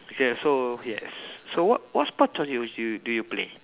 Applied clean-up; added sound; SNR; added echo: none; none; none; none.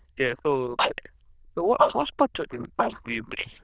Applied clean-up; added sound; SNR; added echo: neural diffusion model UNIVERSE++.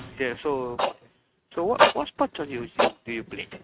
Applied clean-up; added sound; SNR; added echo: neural mask model RNNoise.